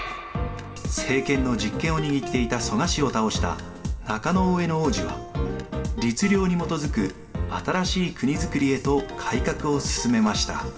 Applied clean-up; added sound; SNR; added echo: none; none; none; reverberation time 1.8 s.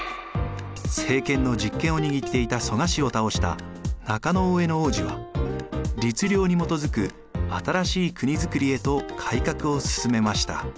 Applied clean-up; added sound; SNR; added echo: none; none; none; none.